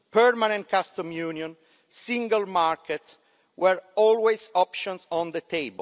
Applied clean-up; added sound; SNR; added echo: none; none; none; none.